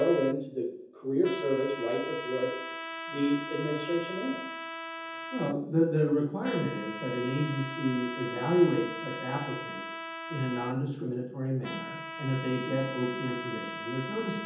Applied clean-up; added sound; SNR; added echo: none; Trumpet; 9 dB; reverberation time 0.7 s.